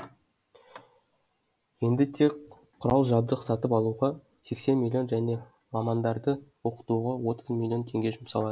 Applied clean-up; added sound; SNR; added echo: none; none; none; none.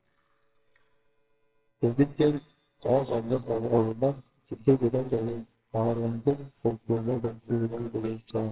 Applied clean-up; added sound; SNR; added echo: neural separator model SepFormer WHAMR!.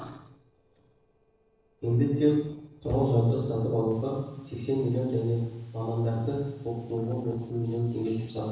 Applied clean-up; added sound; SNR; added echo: neural separator model SepFormer DNS4.